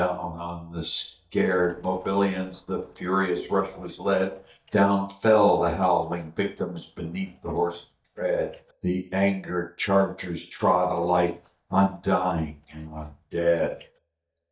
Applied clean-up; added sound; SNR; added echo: neural mask model DeepFilterNet 3.